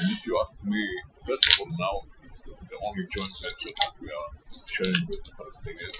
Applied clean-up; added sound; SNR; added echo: classical method Wiener filter.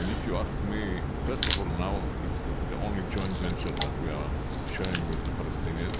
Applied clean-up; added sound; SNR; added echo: none; Crack; -5 dB; none.